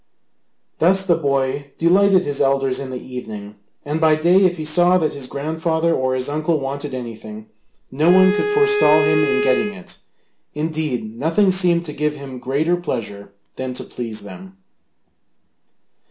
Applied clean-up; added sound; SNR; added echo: none; Bowed string instrument; 1 dB; none.